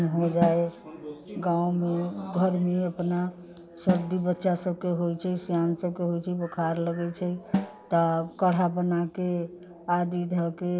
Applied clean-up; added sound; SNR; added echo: none; Snare drum; 11 dB; none.